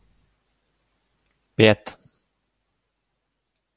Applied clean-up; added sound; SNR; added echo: none; none; none; none.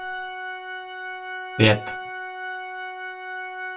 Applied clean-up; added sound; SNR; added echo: none; Organ; 5 dB; reverberation time 0.2 s.